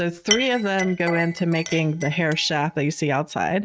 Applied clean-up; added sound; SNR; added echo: neural mask model RNNoise.